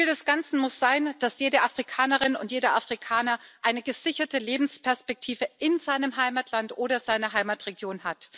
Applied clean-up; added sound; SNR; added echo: none; none; none; none.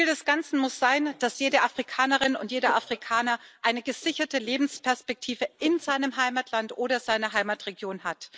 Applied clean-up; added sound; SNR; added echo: neural mask model Resemble Enhance denoiser.